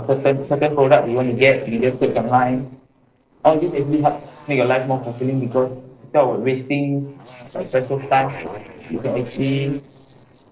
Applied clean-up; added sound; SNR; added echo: neural separator model SepFormer DNS4.